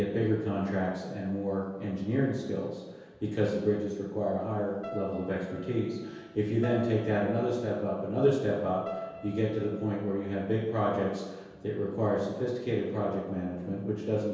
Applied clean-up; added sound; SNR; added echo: none; Keyboard (musical); 15 dB; reverberation time 1.2 s.